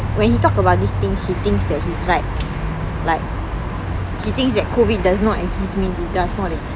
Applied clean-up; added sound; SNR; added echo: none; none; none; none.